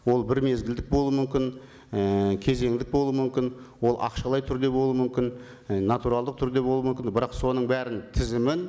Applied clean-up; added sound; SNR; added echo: none; none; none; none.